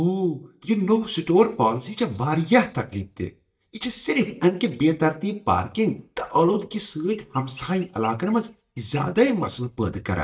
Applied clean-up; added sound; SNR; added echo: neural mask model DeepFilterNet 3.